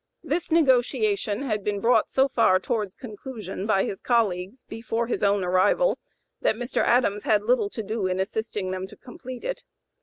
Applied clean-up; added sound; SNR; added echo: none; none; none; none.